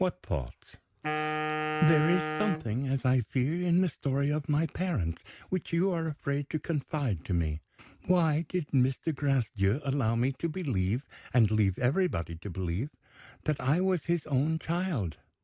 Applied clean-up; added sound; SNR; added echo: none; Wind instrument, woodwind instrument; 5 dB; none.